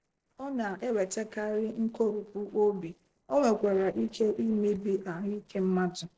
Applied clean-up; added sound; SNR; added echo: neural separator model SepFormer DNS4.